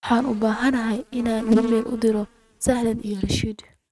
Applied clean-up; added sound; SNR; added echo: neural mask model RNNoise.